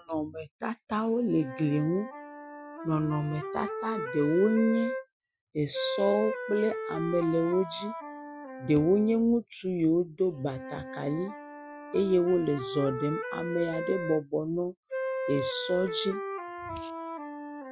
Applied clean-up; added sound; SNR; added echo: classical method Wiener filter.